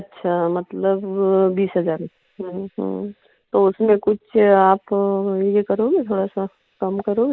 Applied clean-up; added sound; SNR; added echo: neural mask model Resemble Enhance denoiser.